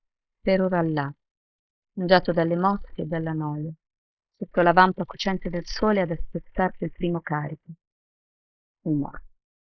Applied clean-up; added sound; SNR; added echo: neural mask model Resemble Enhance denoiser.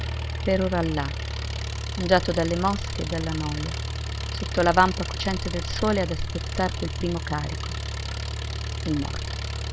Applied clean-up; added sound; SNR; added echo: none; Engine; 3 dB; none.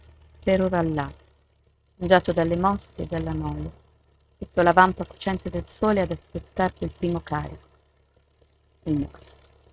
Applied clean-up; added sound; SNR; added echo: neural mask model RNNoise.